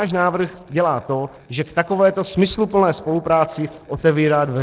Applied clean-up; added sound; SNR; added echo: neural separator model SepFormer DNS4.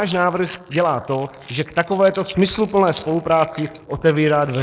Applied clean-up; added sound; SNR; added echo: neural mask model Resemble Enhance denoiser.